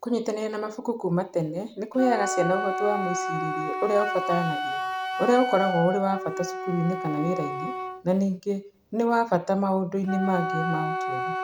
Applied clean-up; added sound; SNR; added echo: none; Wind instrument, woodwind instrument; 5 dB; none.